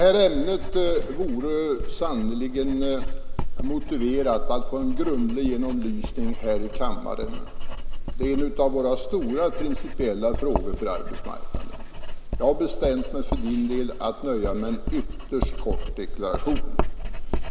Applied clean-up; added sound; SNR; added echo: none; Writing; -1 dB; none.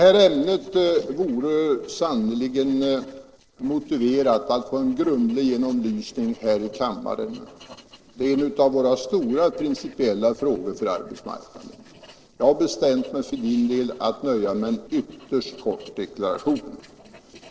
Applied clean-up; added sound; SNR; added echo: neural separator model SepFormer DNS4.